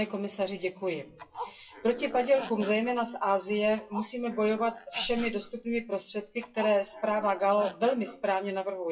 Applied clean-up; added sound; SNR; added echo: classical method WPE with log-MMSE.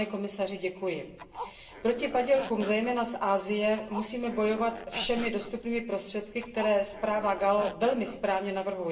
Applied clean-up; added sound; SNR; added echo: none; Zipper (clothing); 14 dB; reverberation time 0.7 s.